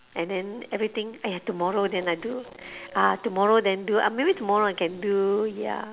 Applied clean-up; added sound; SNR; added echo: none; none; none; none.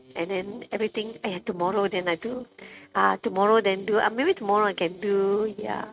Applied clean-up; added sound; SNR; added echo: neural mask model RNNoise.